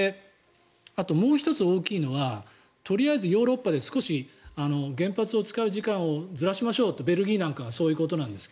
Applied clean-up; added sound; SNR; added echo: none; none; none; none.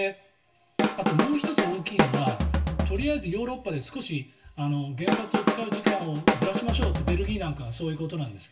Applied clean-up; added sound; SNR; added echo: none; Drum kit; -3 dB; reverberation time 0.2 s.